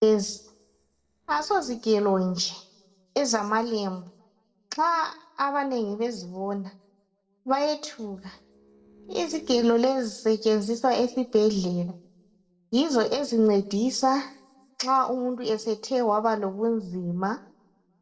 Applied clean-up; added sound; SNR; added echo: neural separator model SepFormer DNS4.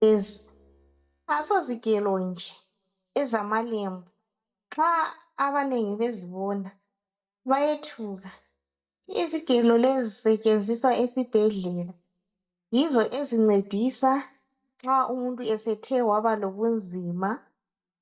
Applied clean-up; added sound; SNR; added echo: neural mask model DeepFilterNet 3.